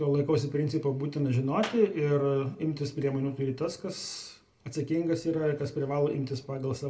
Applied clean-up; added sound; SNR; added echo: none; Clapping; 14 dB; reverberation time 0.2 s.